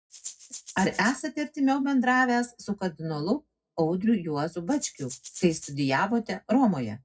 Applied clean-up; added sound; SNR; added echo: neural separator model SepFormer DNS4.